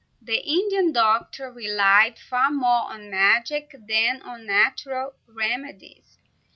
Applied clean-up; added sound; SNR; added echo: none; none; none; none.